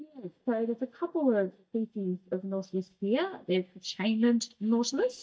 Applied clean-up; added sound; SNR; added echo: neural mask model DeepFilterNet 3.